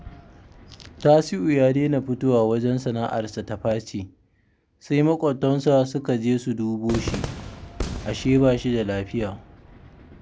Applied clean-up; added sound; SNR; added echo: none; Cheering / Fireworks; 15 dB; none.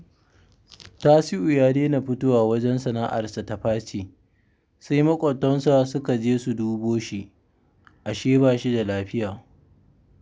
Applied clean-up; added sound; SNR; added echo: none; none; none; none.